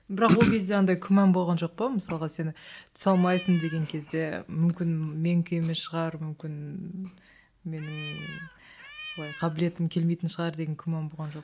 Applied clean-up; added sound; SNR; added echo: none; Cat; 15 dB; none.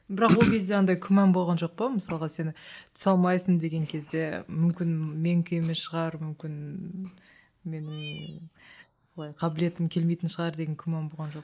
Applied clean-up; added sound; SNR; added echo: neural mask model Resemble Enhance denoiser.